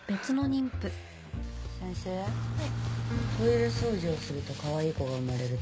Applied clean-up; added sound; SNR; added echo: none; Engine / Truck; 0 dB; none.